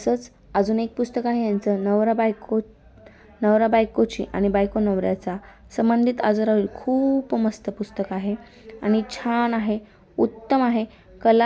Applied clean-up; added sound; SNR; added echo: none; none; none; none.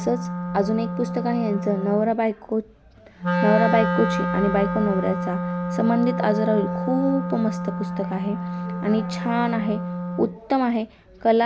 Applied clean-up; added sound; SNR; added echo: none; Wind instrument, woodwind instrument; 3 dB; none.